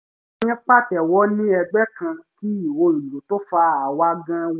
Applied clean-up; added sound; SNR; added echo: none; none; none; none.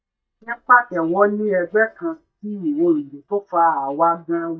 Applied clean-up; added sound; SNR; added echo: neural mask model DeepFilterNet 3.